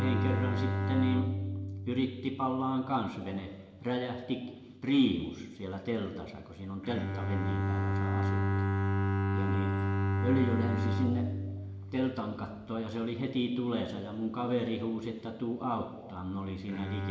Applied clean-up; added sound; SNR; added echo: none; Bowed string instrument; 0 dB; reverberation time 1.1 s.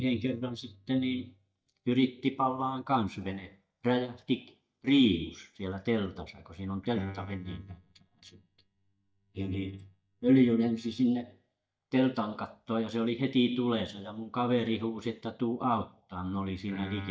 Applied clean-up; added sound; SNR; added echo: neural mask model DeepFilterNet 3.